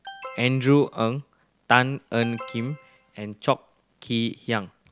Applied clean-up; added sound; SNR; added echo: none; Alarm; 18 dB; none.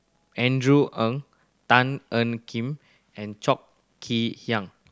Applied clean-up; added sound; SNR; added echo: none; none; none; none.